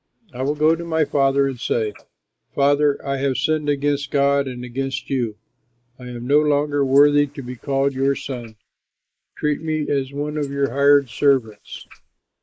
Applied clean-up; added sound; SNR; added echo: neural mask model Resemble Enhance denoiser.